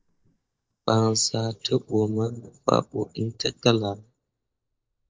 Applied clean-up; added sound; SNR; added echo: neural mask model DeepFilterNet 3.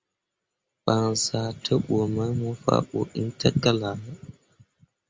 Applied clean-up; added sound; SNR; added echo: none; none; none; none.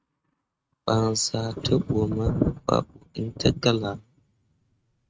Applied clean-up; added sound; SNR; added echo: neural mask model RNNoise.